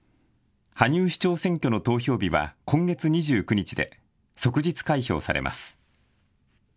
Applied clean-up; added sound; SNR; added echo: none; none; none; none.